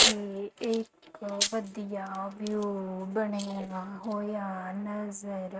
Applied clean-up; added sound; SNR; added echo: neural mask model RNNoise.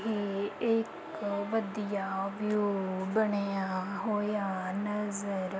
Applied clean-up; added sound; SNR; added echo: none; none; none; none.